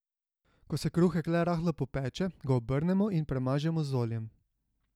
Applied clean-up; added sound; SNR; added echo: none; none; none; none.